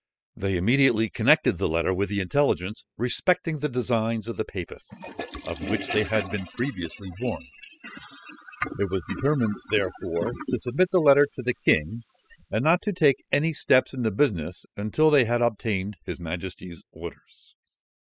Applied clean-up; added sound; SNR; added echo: classical method spectral subtraction.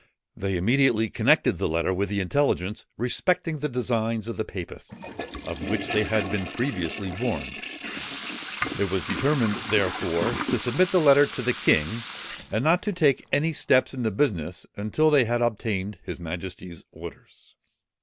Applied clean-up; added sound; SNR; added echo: none; Toilet flush / Water tap, faucet; 10 dB; none.